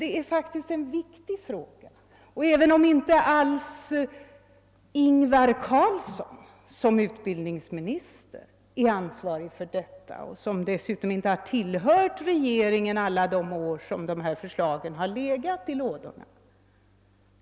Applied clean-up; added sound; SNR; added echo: none; none; none; none.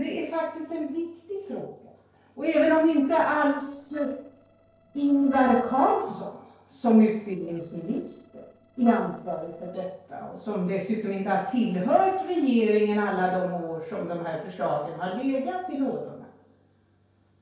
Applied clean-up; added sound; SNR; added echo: neural separator model SepFormer DNS4.